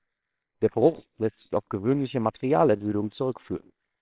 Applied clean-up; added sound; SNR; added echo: neural separator model SepFormer WHAMR!.